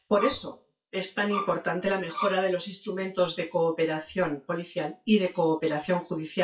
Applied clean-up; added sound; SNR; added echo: classical method WPE with log-MMSE.